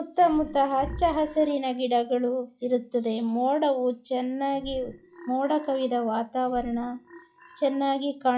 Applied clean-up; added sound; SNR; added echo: classical method log-MMSE.